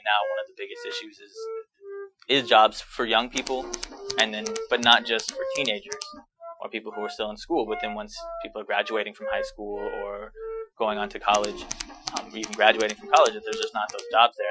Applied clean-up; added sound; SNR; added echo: classical method Wiener filter.